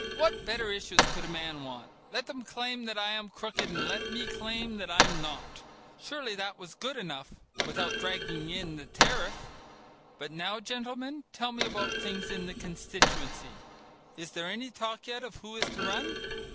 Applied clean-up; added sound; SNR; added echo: none; Thump, thud; -2 dB; none.